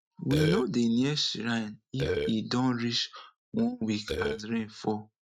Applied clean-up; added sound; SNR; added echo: neural mask model RNNoise.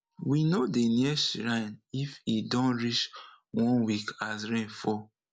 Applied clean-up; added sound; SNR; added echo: none; none; none; none.